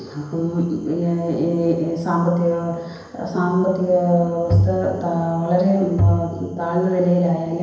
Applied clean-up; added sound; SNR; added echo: none; Bowed string instrument; 2 dB; reverberation time 1.0 s.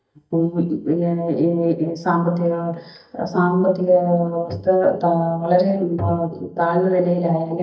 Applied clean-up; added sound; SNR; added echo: neural mask model DeepFilterNet 3.